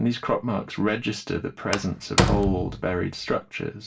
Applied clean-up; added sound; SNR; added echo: none; Slam; 0 dB; reverberation time 0.2 s.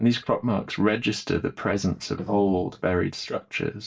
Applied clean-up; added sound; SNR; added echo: neural mask model DeepFilterNet 3.